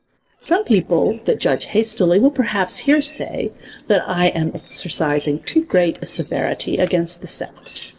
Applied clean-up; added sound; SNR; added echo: neural separator model SepFormer DNS4.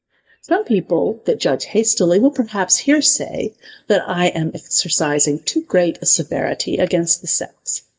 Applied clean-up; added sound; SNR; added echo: neural mask model DeepFilterNet 3.